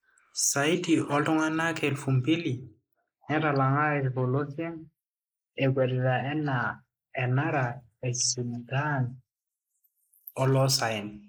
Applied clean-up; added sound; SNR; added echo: neural mask model Resemble Enhance denoiser.